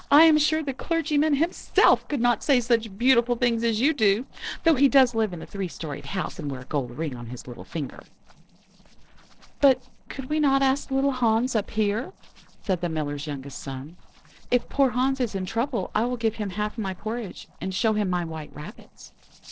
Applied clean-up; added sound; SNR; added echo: neural separator model SepFormer DNS4.